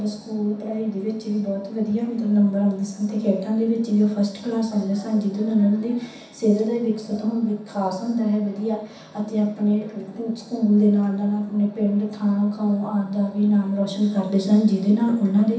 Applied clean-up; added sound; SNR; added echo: none; none; none; reverberation time 0.7 s.